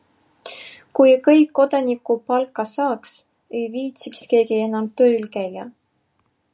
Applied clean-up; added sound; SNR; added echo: none; none; none; none.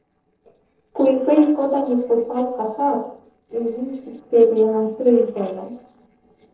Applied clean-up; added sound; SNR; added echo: neural separator model SepFormer DNS4.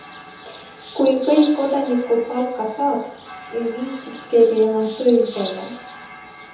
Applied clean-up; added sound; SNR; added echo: none; Bird; 18 dB; reverberation time 0.7 s.